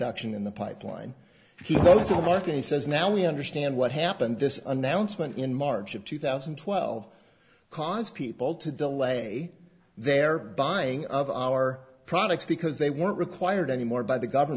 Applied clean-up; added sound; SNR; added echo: none; none; none; none.